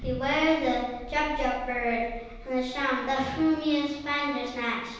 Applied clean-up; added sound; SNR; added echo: none; Thunder; 16 dB; reverberation time 1.1 s.